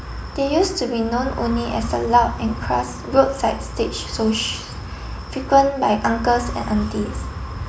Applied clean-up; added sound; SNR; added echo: none; Wind; 9 dB; none.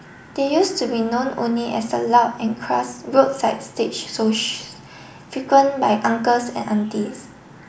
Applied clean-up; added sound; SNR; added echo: none; none; none; none.